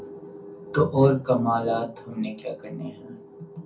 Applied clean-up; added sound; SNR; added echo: none; none; none; reverberation time 0.3 s.